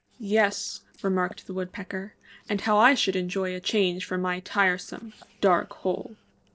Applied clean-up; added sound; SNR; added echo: neural separator model SepFormer DNS4.